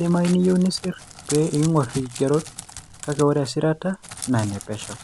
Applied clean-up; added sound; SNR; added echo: none; Crackle; 16 dB; none.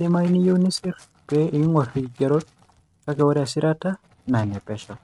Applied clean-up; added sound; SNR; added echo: neural mask model RNNoise.